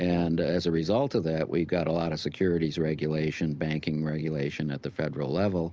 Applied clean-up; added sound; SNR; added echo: none; none; none; none.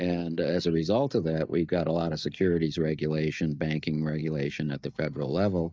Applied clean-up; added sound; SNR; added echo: neural mask model DeepFilterNet 3.